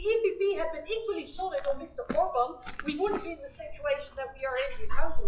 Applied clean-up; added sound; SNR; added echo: classical method WPE with log-MMSE.